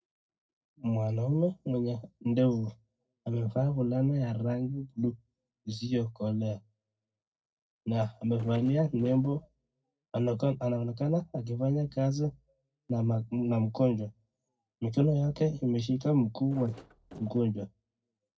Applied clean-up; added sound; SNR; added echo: neural separator model SepFormer DNS4.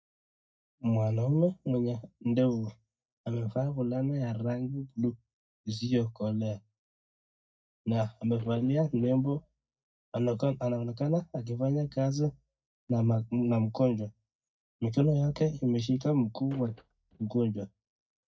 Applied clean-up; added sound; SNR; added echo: neural mask model DeepFilterNet 3.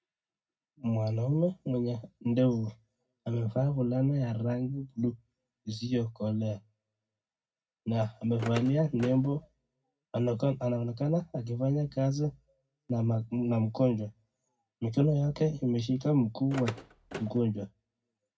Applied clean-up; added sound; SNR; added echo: none; Car; 12 dB; reverberation time 0.4 s.